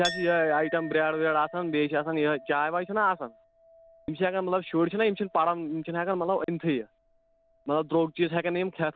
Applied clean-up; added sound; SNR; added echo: none; Chink, clink; 17 dB; none.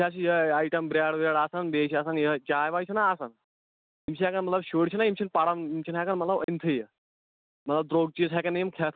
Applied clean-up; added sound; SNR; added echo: none; none; none; none.